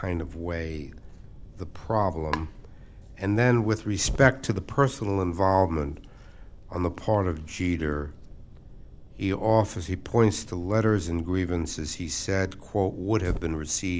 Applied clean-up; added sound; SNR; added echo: none; Fire; 15 dB; none.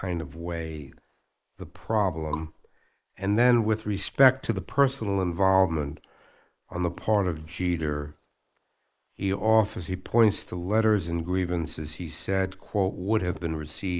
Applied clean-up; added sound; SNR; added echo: neural mask model Resemble Enhance denoiser.